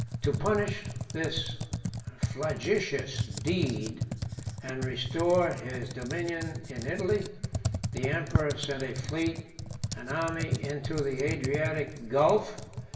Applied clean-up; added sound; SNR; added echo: none; Computer keyboard; 4 dB; reverberation time 0.8 s.